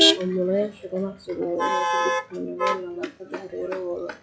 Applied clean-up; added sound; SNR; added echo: classical method log-MMSE.